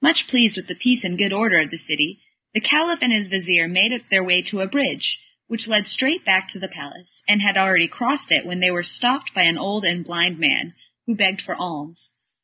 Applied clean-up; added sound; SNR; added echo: none; none; none; none.